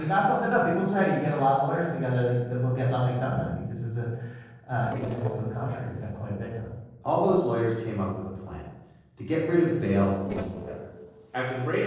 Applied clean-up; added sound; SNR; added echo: neural separator model SepFormer DNS4.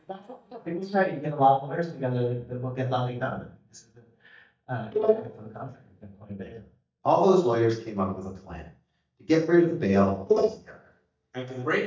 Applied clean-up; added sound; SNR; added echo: neural mask model DeepFilterNet 3.